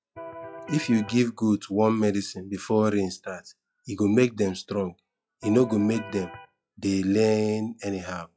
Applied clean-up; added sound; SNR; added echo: classical method log-MMSE.